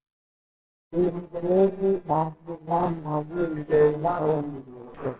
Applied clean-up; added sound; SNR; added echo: neural separator model SepFormer WHAMR!.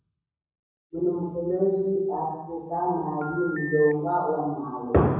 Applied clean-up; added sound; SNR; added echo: none; Telephone; 11 dB; reverberation time 1.1 s.